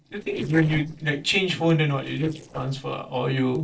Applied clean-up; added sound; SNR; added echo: neural separator model SepFormer DNS4.